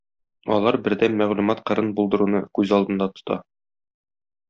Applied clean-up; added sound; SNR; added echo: neural mask model Resemble Enhance denoiser.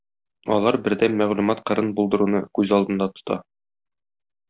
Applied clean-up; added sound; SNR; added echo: none; none; none; none.